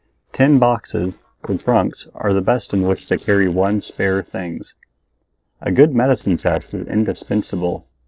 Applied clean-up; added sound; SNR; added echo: neural separator model SepFormer DNS4.